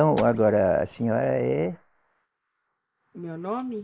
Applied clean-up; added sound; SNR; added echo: neural mask model Resemble Enhance denoiser.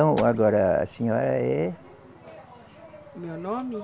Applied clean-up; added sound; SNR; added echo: none; Raindrop / Splash, splatter; 18 dB; none.